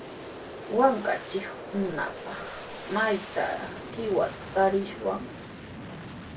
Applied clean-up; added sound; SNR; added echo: none; Aircraft; 10 dB; reverberation time 0.2 s.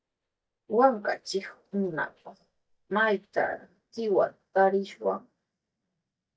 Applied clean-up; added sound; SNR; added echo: neural mask model DeepFilterNet 3.